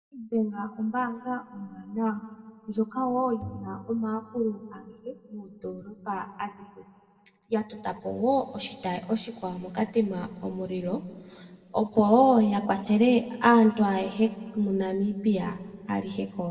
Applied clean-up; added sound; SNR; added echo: none; Bowed string instrument; 20 dB; reverberation time 1.3 s.